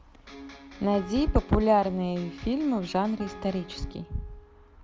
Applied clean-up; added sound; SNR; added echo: none; Electric guitar + Piano; 17 dB; none.